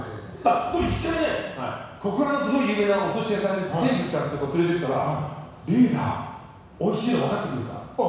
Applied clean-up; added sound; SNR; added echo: none; none; none; reverberation time 1.1 s.